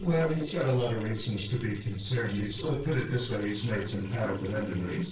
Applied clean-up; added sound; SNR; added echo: neural separator model SepFormer DNS4.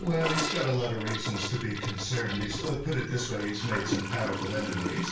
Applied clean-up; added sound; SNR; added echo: none; Toilet flush / Gurgling; 5 dB; reverberation time 0.3 s.